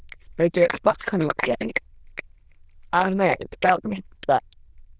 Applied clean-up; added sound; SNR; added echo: neural diffusion model UNIVERSE++.